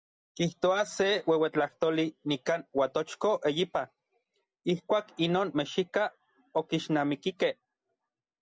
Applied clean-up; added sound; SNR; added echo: none; none; none; none.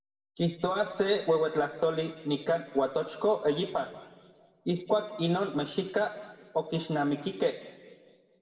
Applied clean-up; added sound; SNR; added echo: none; none; none; reverberation time 1.5 s.